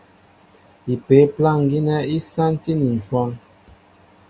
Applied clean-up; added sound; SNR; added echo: none; none; none; none.